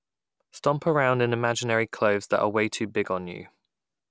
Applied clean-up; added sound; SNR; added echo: none; none; none; none.